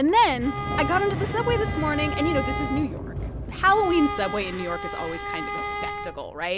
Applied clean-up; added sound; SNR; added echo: none; Sliding door + Bowed string instrument; 5 dB; none.